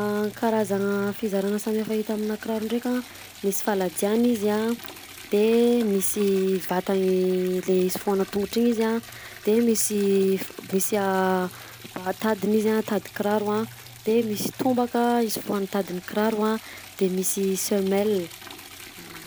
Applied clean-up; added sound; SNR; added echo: none; Liquid; 18 dB; none.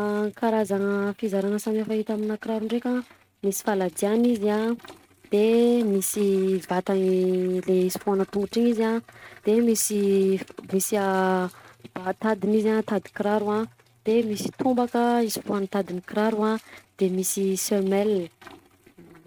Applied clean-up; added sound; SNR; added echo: neural mask model RNNoise.